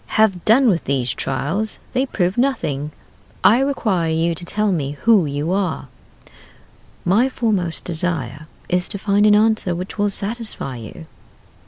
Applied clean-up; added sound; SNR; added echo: none; none; none; none.